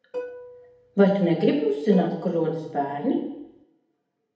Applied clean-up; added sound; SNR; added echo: none; Plucked string instrument; 15 dB; reverberation time 0.8 s.